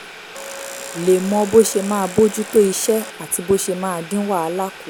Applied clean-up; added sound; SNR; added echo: none; Boiling + Domestic sounds, home sounds; 15 dB; none.